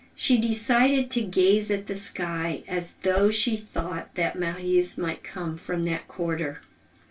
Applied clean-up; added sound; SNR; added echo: none; Whoosh, swoosh, swish; 8 dB; reverberation time 0.2 s.